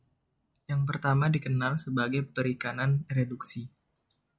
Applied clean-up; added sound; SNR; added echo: none; none; none; none.